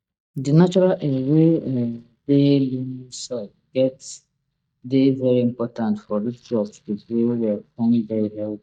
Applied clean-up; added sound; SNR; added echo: neural mask model DeepFilterNet 3.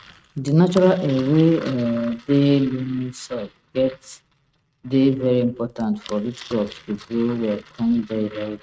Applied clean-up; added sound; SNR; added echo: neural mask model RNNoise.